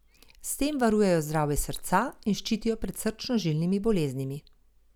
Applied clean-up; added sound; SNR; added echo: none; none; none; none.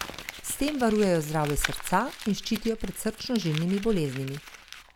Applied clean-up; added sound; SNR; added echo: none; Crumpling, crinkling; 12 dB; none.